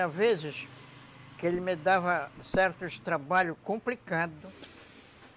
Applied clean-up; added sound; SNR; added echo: none; Breathing; 18 dB; none.